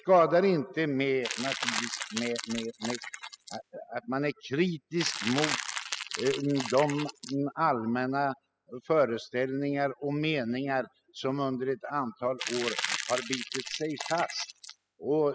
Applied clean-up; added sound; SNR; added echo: classical method spectral subtraction.